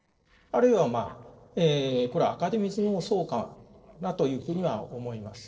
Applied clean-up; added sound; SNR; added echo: neural separator model SepFormer DNS4.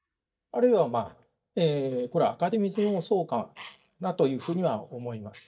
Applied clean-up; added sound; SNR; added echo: neural mask model DeepFilterNet 3.